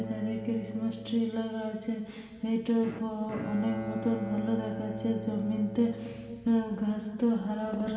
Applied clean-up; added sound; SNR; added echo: none; Bowed string instrument; 11 dB; reverberation time 2.1 s.